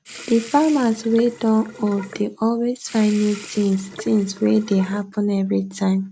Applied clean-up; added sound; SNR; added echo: none; Sink (filling or washing) / Water tap, faucet; 18 dB; none.